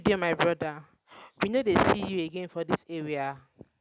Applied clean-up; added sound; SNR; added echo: none; none; none; none.